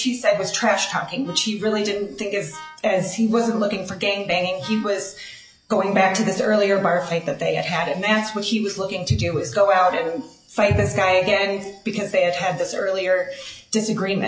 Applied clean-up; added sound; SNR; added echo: classical method log-MMSE.